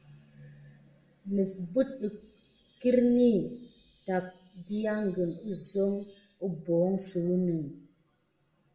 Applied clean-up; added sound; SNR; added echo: none; none; none; reverberation time 0.4 s.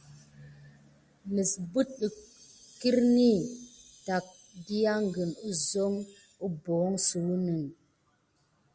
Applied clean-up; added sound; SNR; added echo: none; none; none; none.